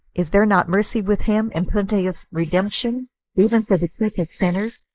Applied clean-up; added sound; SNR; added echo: neural mask model Resemble Enhance denoiser.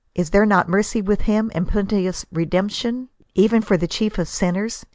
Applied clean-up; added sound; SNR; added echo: none; none; none; none.